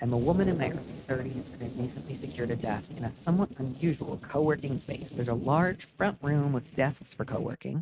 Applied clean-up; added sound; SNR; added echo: neural mask model RNNoise.